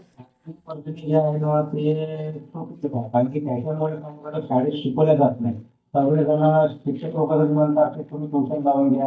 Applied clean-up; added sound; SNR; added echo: neural mask model DeepFilterNet 3.